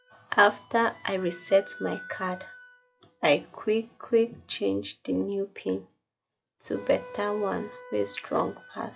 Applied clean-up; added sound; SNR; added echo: classical method log-MMSE.